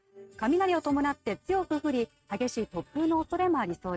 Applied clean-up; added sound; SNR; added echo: neural mask model RNNoise.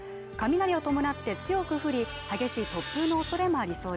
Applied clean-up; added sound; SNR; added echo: none; Screech; 12 dB; none.